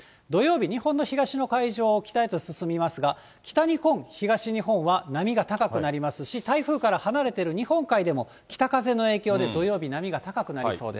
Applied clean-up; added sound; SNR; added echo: none; none; none; none.